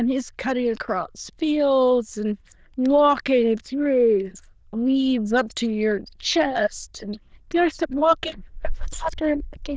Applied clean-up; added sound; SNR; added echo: neural diffusion model UNIVERSE++.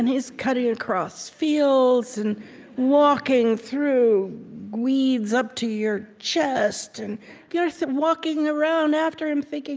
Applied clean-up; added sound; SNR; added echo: none; none; none; none.